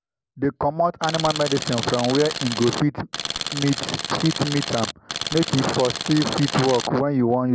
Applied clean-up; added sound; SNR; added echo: none; Tools; 6 dB; none.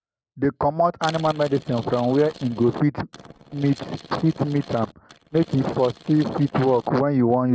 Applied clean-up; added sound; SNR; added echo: neural mask model RNNoise.